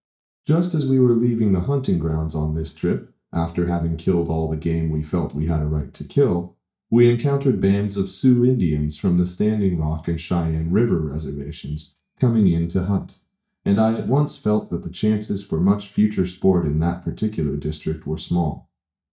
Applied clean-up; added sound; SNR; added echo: neural mask model DeepFilterNet 3.